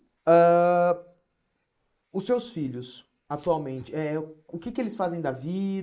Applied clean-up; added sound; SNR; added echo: neural mask model Resemble Enhance denoiser.